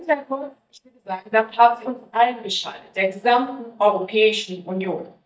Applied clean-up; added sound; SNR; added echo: neural mask model DeepFilterNet 3.